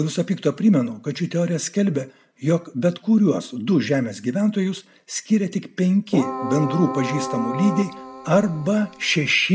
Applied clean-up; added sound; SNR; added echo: none; Keyboard (musical); 8 dB; none.